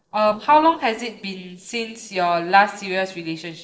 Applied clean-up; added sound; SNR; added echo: neural separator model SepFormer DNS4.